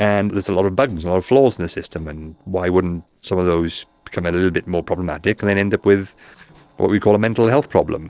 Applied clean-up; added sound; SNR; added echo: neural separator model SepFormer DNS4.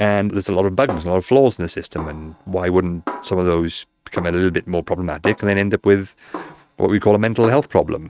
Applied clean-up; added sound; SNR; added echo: neural mask model RNNoise.